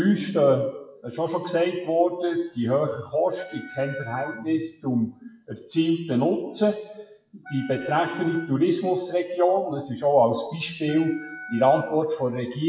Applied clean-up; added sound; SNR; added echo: classical method WPE with log-MMSE.